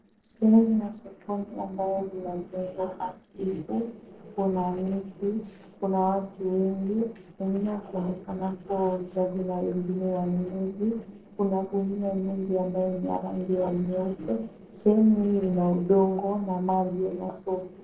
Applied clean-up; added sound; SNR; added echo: neural separator model SepFormer DNS4.